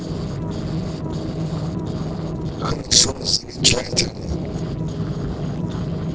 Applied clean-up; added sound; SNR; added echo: neural separator model SepFormer DNS4.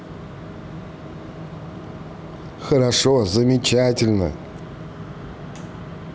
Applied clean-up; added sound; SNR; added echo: none; none; none; none.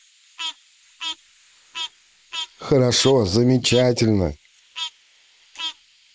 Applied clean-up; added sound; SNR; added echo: neural mask model Resemble Enhance denoiser.